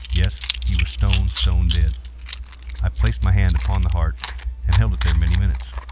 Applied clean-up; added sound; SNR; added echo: none; Coin (dropping) / Zipper (clothing); 16 dB; none.